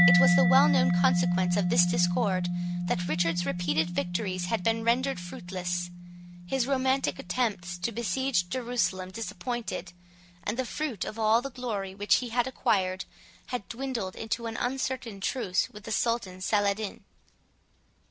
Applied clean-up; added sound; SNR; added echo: none; Mallet percussion; 2 dB; none.